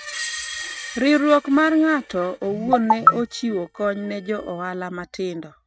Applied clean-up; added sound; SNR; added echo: neural mask model RNNoise.